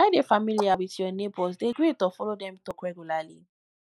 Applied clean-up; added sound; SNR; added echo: neural mask model Resemble Enhance denoiser.